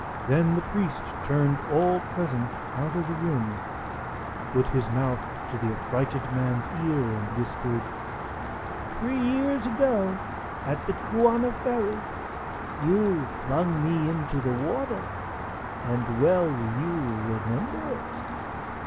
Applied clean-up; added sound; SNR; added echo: none; Rain; 6 dB; none.